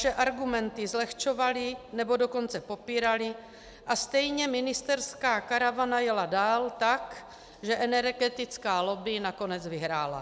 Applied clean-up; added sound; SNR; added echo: none; none; none; none.